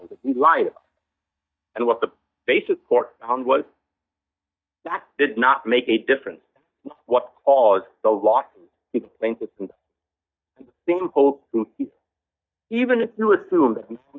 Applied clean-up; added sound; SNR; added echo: neural mask model DeepFilterNet 3.